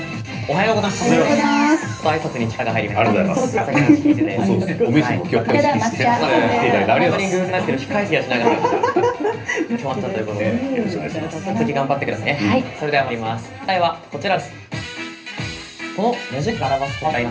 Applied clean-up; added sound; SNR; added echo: none; none; none; reverberation time 0.3 s.